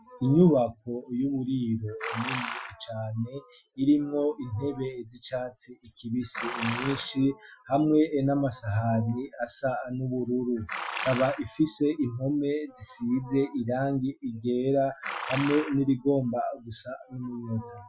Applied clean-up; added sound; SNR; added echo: classical method Wiener filter.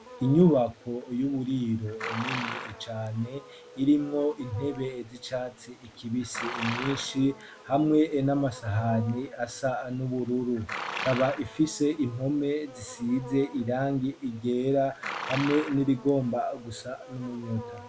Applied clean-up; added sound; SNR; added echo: none; Livestock, farm animals, working animals; 13 dB; none.